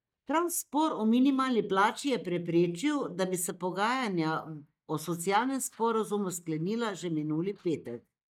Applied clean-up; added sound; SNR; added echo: neural mask model DeepFilterNet 3.